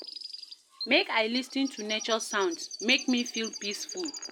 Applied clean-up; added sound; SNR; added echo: none; Chirp, tweet; 11 dB; none.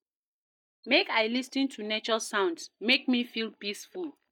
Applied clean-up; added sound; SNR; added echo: neural mask model DeepFilterNet 3.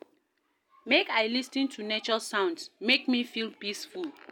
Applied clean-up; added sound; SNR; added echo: none; none; none; none.